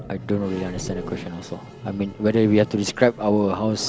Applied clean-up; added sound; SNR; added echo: none; Toilet flush; 15 dB; none.